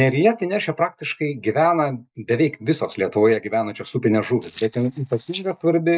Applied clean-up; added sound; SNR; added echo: neural mask model DeepFilterNet 3.